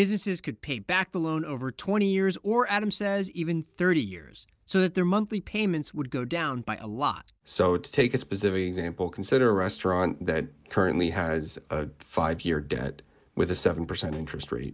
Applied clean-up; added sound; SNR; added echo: none; none; none; none.